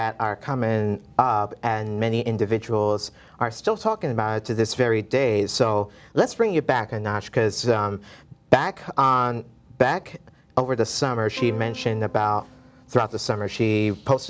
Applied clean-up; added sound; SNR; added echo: none; Plucked string instrument; 18 dB; none.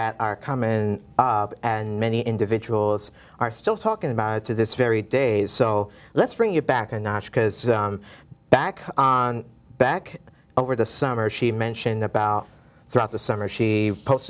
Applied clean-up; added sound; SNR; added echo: none; none; none; none.